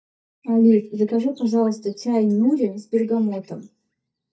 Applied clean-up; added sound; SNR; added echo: neural mask model DeepFilterNet 3.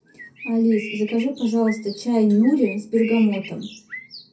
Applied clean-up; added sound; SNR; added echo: none; Bird; 17 dB; reverberation time 0.3 s.